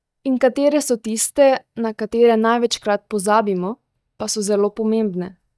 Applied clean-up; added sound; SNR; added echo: neural mask model DeepFilterNet 3.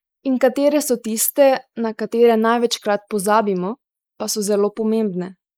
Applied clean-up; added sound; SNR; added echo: neural mask model Resemble Enhance denoiser.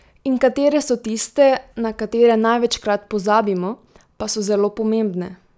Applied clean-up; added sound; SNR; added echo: none; none; none; none.